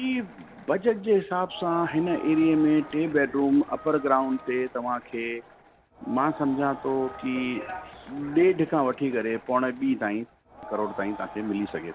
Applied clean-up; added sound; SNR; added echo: none; Crowd + Wind instrument, woodwind instrument; 18 dB; none.